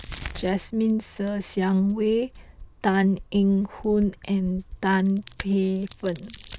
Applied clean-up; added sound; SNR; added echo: none; Crack; 17 dB; none.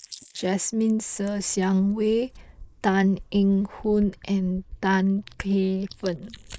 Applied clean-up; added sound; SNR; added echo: neural mask model Resemble Enhance denoiser.